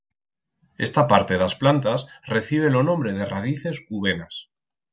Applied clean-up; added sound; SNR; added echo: none; none; none; none.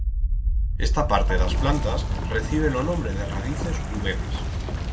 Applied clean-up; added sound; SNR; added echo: none; Wind; -4 dB; reverberation time 1.2 s.